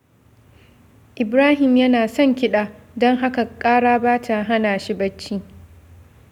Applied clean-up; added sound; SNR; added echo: none; none; none; none.